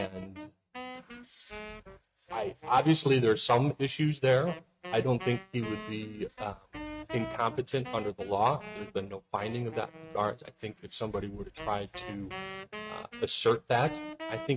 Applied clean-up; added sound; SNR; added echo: neural mask model RNNoise.